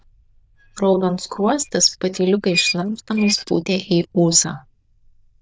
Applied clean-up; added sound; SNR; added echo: neural diffusion model UNIVERSE++.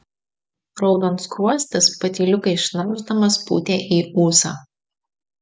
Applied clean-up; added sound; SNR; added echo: none; none; none; none.